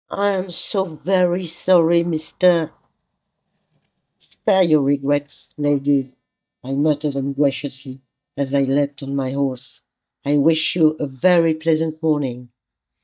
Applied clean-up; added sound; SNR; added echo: neural mask model DeepFilterNet 3.